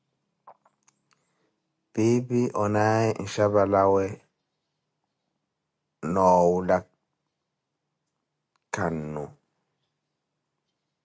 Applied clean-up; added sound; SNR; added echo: none; none; none; none.